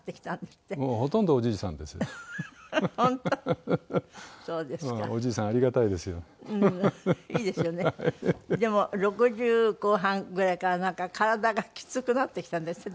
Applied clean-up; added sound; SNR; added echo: none; none; none; none.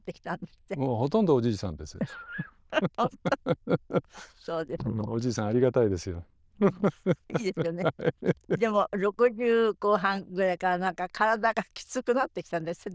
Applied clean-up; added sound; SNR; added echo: neural diffusion model UNIVERSE++.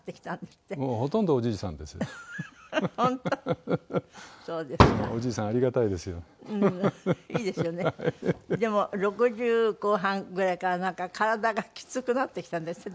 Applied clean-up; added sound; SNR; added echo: none; Fireworks; -4 dB; none.